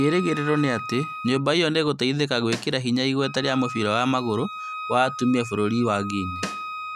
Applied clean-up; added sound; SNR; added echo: none; Wind instrument, woodwind instrument + Snare drum; 11 dB; none.